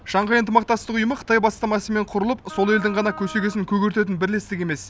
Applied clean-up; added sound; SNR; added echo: none; Wind instrument, woodwind instrument; 17 dB; none.